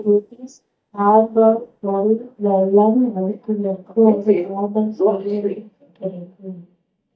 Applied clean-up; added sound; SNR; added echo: neural mask model DeepFilterNet 3.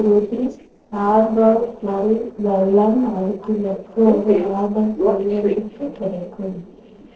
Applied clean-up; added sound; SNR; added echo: neural separator model SepFormer DNS4.